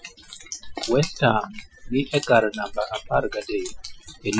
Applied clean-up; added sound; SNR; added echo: classical method Wiener filter.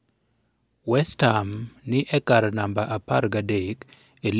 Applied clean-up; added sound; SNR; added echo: none; none; none; none.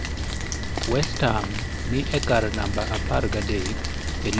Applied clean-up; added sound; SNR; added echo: none; Rain; 0 dB; none.